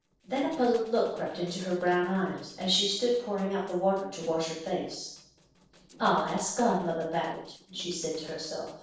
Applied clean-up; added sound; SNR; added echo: neural separator model SepFormer DNS4.